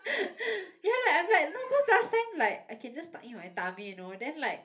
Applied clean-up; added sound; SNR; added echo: none; none; none; reverberation time 0.3 s.